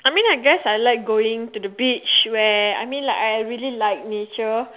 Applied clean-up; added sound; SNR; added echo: none; none; none; none.